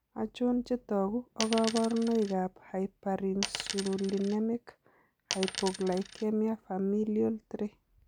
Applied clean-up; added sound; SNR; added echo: none; Coin (dropping); 8 dB; none.